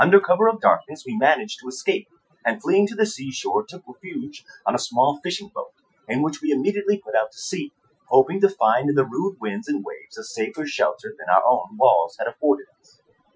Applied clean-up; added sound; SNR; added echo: classical method Wiener filter.